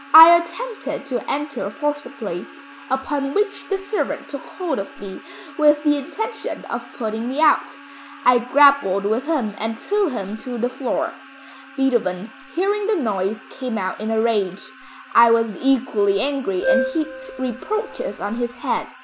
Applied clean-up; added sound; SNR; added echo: none; Keyboard (musical); 5 dB; none.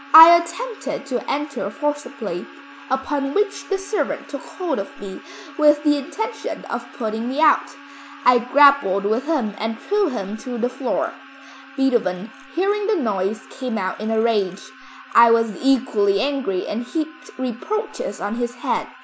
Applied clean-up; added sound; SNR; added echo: none; none; none; none.